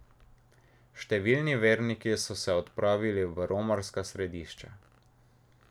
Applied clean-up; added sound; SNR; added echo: none; none; none; none.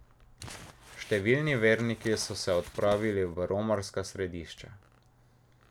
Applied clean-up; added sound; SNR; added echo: none; Crumpling, crinkling; 18 dB; none.